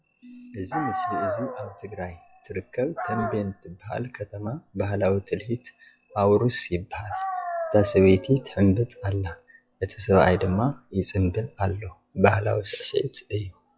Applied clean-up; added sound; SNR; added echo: classical method log-MMSE.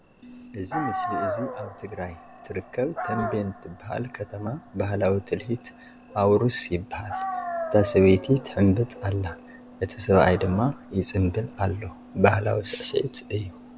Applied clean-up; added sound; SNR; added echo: none; Dog; 12 dB; none.